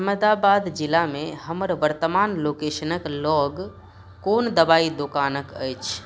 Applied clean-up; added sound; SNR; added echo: none; none; none; none.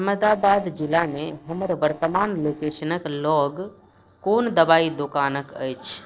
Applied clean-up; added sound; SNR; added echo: neural separator model SepFormer DNS4.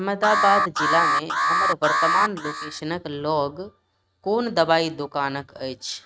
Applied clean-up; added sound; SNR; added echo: neural mask model RNNoise.